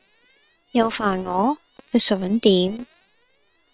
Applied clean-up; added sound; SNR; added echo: neural separator model SepFormer WHAM!.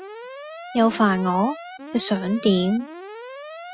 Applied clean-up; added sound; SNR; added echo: classical method Wiener filter.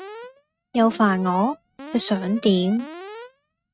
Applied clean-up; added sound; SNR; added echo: neural mask model RNNoise.